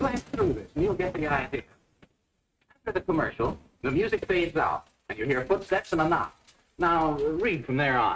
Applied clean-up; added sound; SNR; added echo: neural mask model RNNoise.